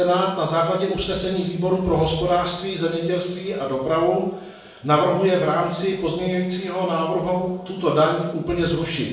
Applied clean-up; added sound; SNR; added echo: none; none; none; reverberation time 0.7 s.